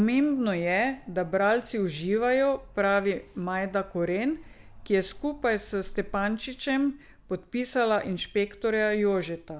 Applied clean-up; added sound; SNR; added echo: none; none; none; none.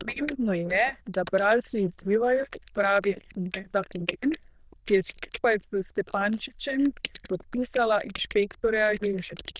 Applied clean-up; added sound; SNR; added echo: neural diffusion model UNIVERSE++.